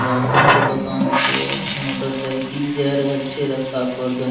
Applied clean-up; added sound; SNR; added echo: none; Water tap, faucet; -1 dB; reverberation time 0.9 s.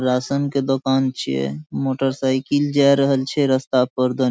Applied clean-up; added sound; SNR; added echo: none; none; none; none.